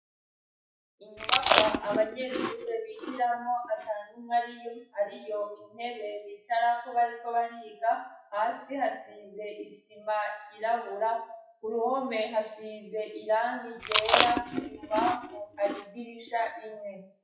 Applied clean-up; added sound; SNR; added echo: classical method WPE with log-MMSE.